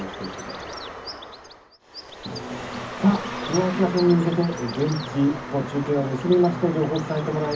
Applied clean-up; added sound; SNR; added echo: none; Bird; 10 dB; reverberation time 0.3 s.